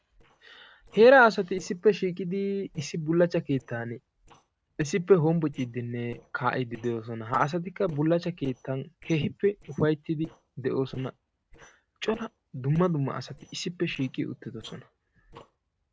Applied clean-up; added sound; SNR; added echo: neural separator model SepFormer DNS4.